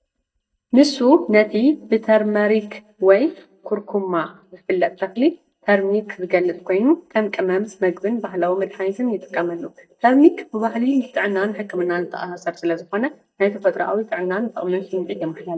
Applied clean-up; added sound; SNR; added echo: neural mask model DeepFilterNet 3.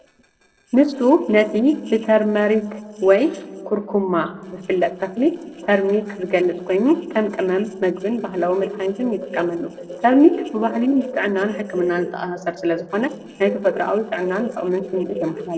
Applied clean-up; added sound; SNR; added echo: neural separator model SepFormer DNS4.